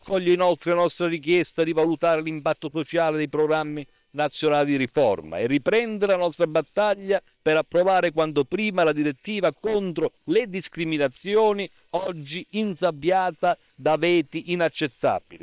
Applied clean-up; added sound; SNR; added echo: neural separator model SepFormer WHAM!.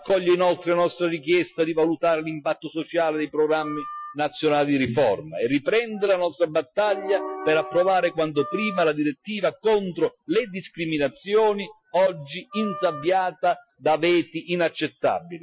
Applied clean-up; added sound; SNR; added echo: classical method Wiener filter.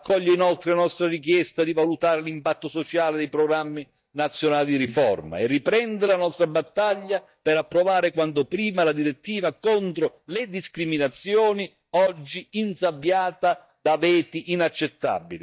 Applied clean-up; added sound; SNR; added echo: neural mask model DeepFilterNet 3.